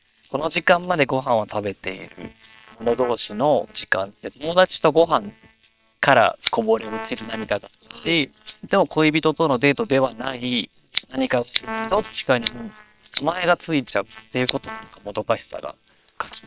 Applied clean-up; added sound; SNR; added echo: neural separator model SepFormer WHAM!.